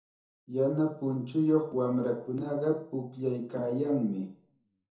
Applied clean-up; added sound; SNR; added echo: none; none; none; reverberation time 0.6 s.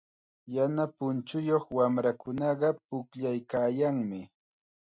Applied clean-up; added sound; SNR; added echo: none; none; none; none.